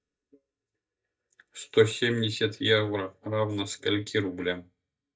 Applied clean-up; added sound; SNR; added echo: neural mask model DeepFilterNet 3.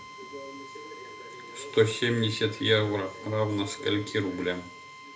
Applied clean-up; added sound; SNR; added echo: none; Drill; 16 dB; reverberation time 0.3 s.